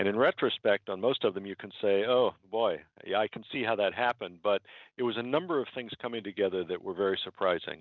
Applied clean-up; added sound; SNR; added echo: none; none; none; none.